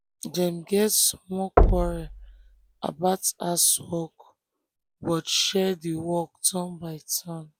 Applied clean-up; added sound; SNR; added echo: none; Knock; -1 dB; none.